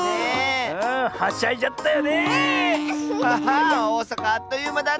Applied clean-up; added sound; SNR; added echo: none; Wind instrument, woodwind instrument; 5 dB; none.